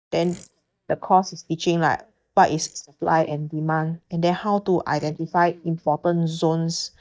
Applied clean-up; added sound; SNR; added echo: neural mask model DeepFilterNet 3.